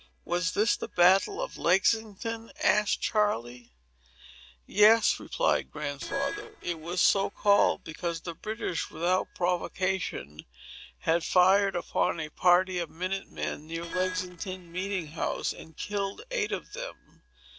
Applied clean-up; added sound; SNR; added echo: neural separator model SepFormer DNS4.